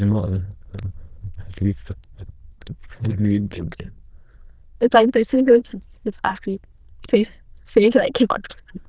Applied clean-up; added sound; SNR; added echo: neural diffusion model UNIVERSE++.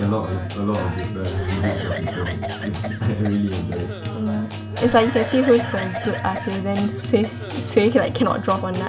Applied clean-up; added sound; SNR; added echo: none; Guitar + Cough; 8 dB; none.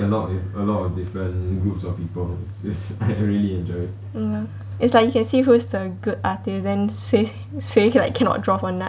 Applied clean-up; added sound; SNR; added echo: none; none; none; none.